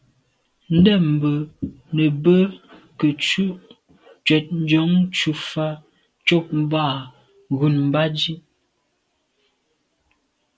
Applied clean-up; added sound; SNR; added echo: none; none; none; none.